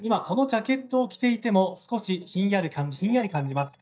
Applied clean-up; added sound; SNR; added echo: neural mask model DeepFilterNet 3.